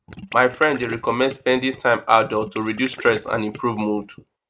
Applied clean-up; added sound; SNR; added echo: neural mask model Resemble Enhance denoiser.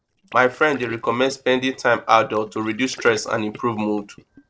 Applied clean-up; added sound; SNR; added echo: neural separator model SepFormer DNS4.